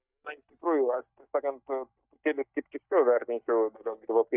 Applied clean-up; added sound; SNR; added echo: neural mask model DeepFilterNet 3.